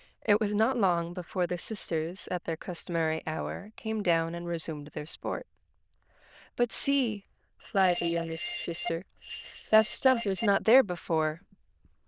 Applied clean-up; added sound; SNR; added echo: neural diffusion model UNIVERSE++.